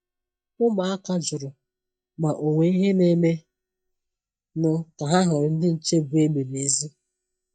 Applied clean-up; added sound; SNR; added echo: neural mask model DeepFilterNet 3.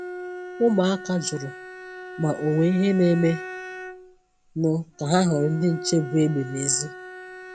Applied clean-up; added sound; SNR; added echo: none; Bowed string instrument; 13 dB; none.